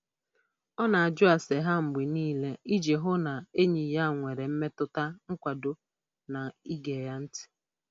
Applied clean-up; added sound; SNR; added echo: none; none; none; none.